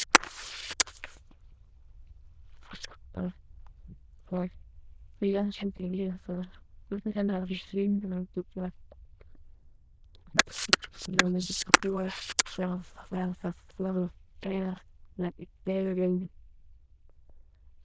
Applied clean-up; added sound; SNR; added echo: neural diffusion model UNIVERSE++.